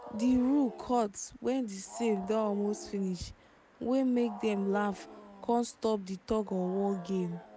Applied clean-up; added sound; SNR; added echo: none; Wild animals; 16 dB; none.